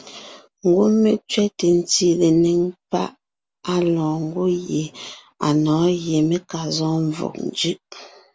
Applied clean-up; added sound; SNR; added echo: none; none; none; none.